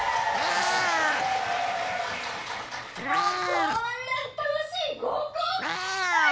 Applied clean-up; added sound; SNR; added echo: none; Meow; 3 dB; reverberation time 0.2 s.